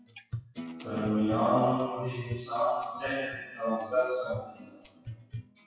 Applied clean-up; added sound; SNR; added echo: classical method WPE with log-MMSE.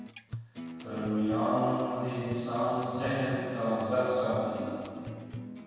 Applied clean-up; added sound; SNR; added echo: none; Acoustic guitar; 10 dB; reverberation time 2.1 s.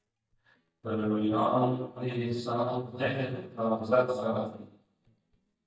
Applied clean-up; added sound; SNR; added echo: neural mask model DeepFilterNet 3.